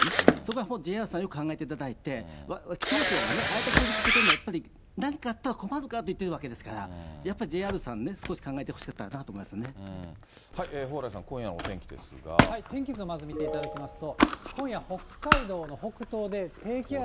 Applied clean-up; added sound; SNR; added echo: none; Camera; -3 dB; none.